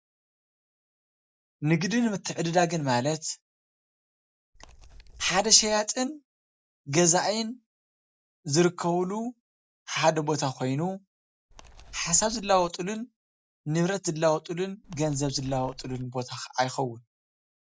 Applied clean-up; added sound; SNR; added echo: neural mask model DeepFilterNet 3.